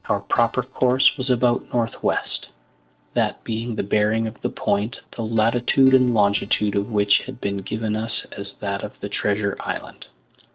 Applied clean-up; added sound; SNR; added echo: neural separator model SepFormer DNS4.